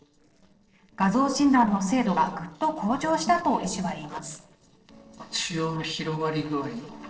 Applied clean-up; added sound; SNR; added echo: neural separator model SepFormer DNS4.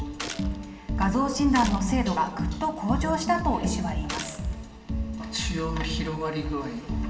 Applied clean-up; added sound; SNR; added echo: none; Gunshot, gunfire; 14 dB; reverberation time 0.9 s.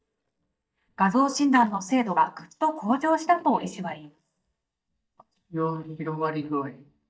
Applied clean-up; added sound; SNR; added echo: neural mask model DeepFilterNet 3.